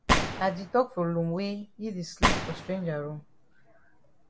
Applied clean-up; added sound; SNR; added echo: none; Gunshot, gunfire; 0 dB; none.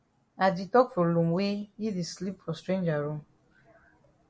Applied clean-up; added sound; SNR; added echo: none; none; none; none.